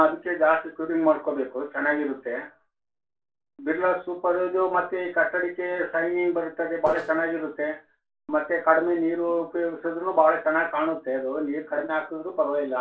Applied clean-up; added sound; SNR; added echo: neural separator model SepFormer DNS4.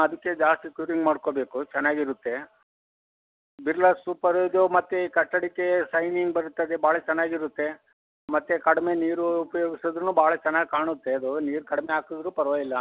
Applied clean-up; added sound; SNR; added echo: none; none; none; none.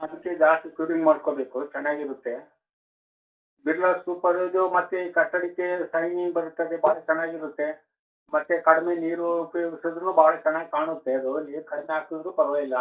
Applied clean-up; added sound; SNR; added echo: neural mask model DeepFilterNet 3.